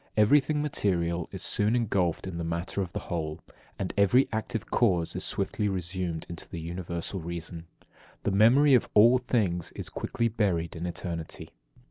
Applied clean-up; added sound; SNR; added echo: none; none; none; none.